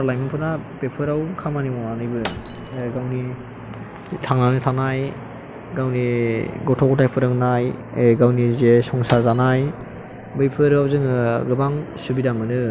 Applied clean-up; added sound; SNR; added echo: none; Shatter; 17 dB; none.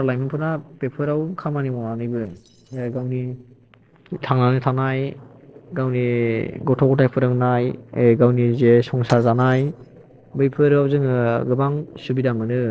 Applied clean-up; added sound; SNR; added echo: neural separator model SepFormer DNS4.